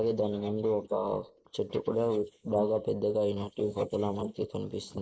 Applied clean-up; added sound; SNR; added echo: neural mask model Resemble Enhance denoiser.